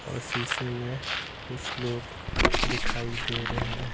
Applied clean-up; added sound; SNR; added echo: none; Bird; -5 dB; none.